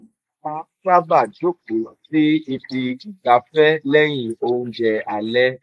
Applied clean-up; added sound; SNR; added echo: neural mask model Resemble Enhance denoiser.